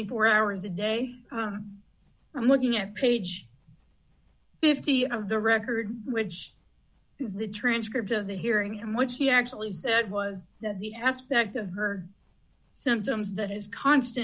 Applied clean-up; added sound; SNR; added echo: none; none; none; none.